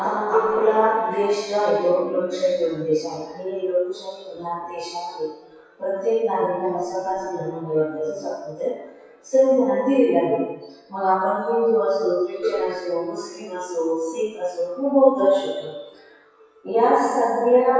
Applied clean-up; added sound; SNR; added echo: classical method WPE with log-MMSE.